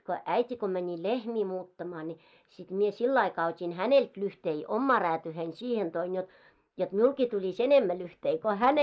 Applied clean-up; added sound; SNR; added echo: neural mask model Resemble Enhance denoiser.